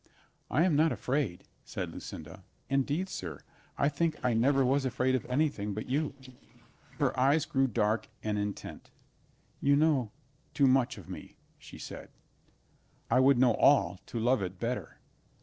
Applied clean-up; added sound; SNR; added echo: neural separator model SepFormer DNS4.